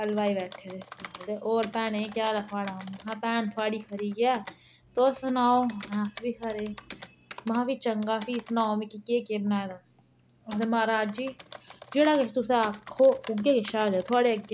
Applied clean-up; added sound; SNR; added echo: none; Computer keyboard; 19 dB; none.